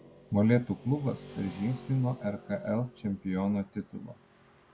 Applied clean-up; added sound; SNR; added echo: none; Motorcycle / Traffic noise, roadway noise; 20 dB; none.